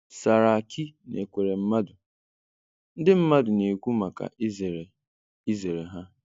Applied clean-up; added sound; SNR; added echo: none; none; none; none.